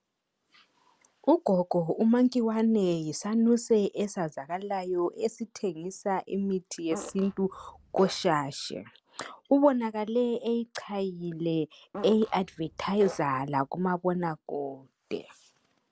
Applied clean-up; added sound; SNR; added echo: none; Fart; 14 dB; none.